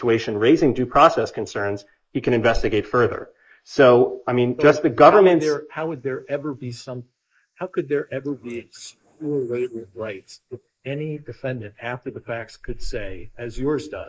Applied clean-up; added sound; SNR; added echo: neural mask model Resemble Enhance denoiser.